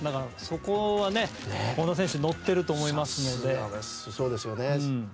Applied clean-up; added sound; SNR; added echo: none; Glass; 19 dB; none.